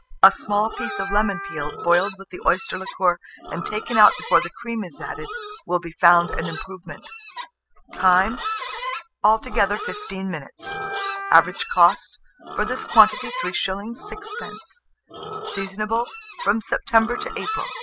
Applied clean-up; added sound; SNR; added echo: classical method spectral subtraction.